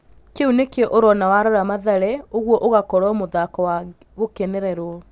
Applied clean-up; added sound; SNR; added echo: none; none; none; none.